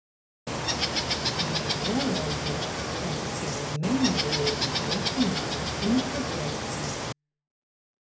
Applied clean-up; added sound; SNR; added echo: none; Water / Bird; -3 dB; reverberation time 0.3 s.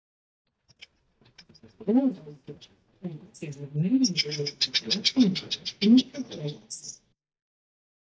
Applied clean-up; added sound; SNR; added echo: neural mask model DeepFilterNet 3.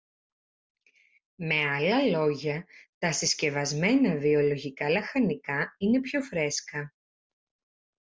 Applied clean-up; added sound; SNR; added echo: none; none; none; none.